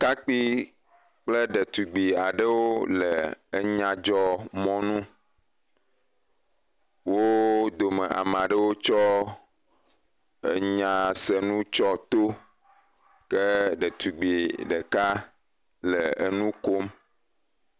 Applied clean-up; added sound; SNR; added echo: none; none; none; none.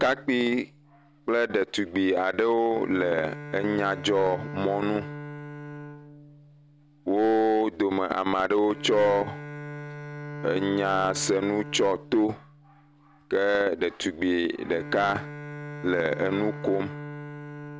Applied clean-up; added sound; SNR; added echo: none; Bowed string instrument; 13 dB; none.